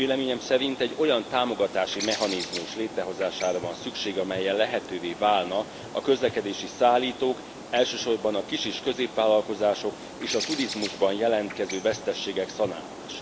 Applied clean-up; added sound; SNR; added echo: none; Bird; 12 dB; none.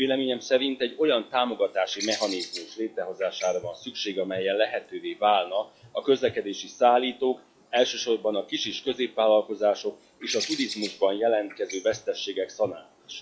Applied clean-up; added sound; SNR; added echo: classical method log-MMSE.